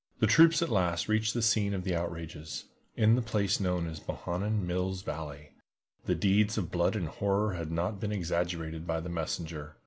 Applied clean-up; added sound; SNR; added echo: none; none; none; none.